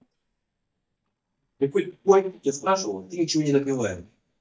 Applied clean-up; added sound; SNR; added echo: neural mask model DeepFilterNet 3.